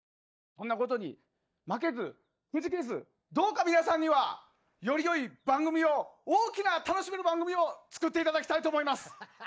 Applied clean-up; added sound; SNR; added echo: neural mask model DeepFilterNet 3.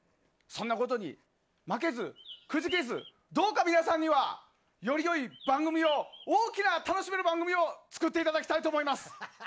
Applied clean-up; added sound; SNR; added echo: none; Bird; 15 dB; none.